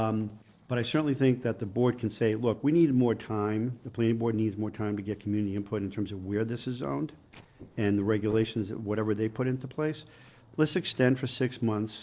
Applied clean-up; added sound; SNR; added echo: neural separator model SepFormer DNS4.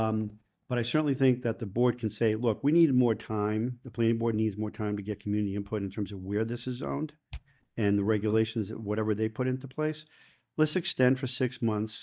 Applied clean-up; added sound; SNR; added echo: neural mask model DeepFilterNet 3.